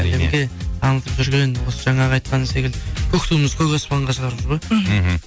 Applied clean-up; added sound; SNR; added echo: none; none; none; none.